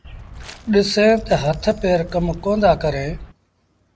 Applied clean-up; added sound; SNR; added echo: none; Walk, footsteps; 14 dB; none.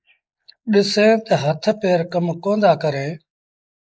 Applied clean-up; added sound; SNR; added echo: neural mask model Resemble Enhance denoiser.